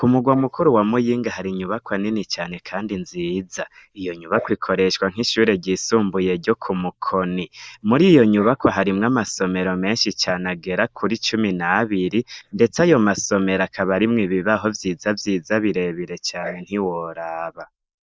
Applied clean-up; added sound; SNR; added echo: neural mask model Resemble Enhance denoiser.